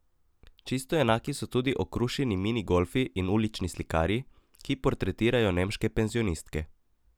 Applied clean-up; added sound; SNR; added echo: none; none; none; none.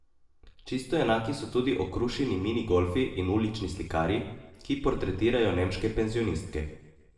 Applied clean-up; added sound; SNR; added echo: none; none; none; reverberation time 0.8 s.